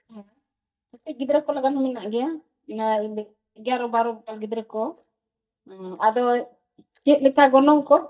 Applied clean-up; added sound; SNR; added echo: neural mask model DeepFilterNet 3.